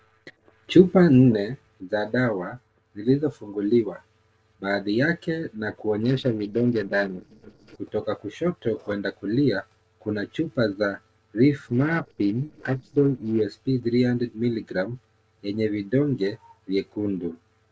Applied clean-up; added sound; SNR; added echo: neural separator model SepFormer DNS4.